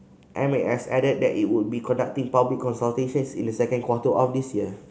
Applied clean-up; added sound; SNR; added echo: none; none; none; none.